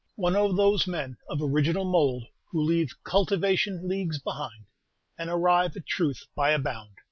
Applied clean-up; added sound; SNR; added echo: none; none; none; none.